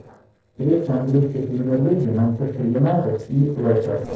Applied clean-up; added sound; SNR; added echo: neural separator model SepFormer DNS4.